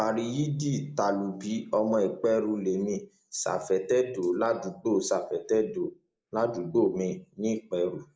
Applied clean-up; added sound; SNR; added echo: neural mask model Resemble Enhance denoiser.